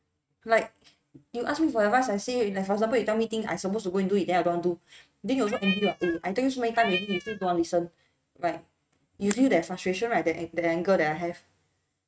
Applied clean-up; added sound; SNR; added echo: neural mask model RNNoise.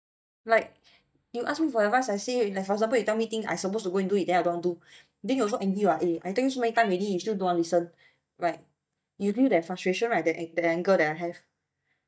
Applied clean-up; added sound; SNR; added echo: neural mask model DeepFilterNet 3.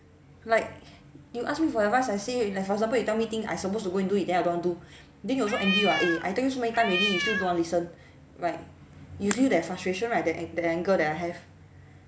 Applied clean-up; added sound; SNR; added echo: none; Cat; 1 dB; none.